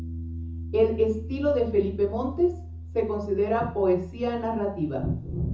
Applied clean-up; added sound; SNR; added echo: none; Piano; 11 dB; reverberation time 0.5 s.